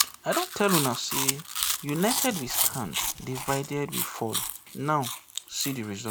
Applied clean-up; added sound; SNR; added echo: none; Chewing, mastication; 1 dB; none.